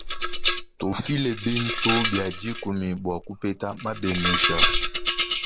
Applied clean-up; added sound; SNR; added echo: none; Rattle; -4 dB; none.